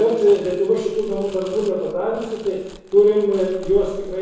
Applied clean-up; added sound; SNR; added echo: none; Crumpling, crinkling; 19 dB; reverberation time 1.0 s.